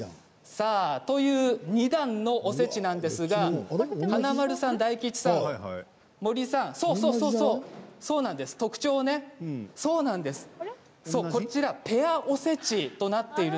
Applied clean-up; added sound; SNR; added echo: none; none; none; none.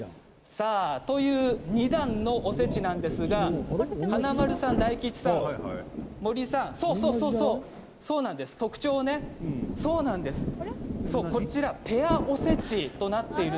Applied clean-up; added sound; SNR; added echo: none; Rain; 7 dB; none.